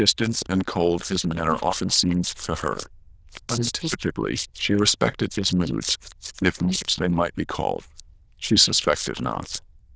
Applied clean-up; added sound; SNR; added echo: neural diffusion model UNIVERSE++.